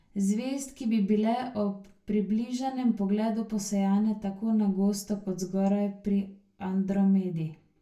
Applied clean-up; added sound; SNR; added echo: none; none; none; reverberation time 0.2 s.